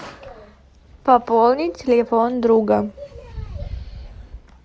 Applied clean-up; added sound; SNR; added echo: none; none; none; none.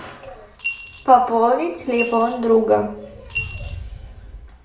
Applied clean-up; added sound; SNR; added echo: none; Coin (dropping) / Glass; 11 dB; reverberation time 0.6 s.